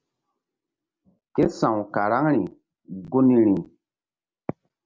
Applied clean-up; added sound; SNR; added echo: none; none; none; none.